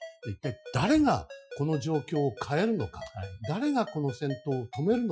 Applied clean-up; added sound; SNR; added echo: classical method Wiener filter.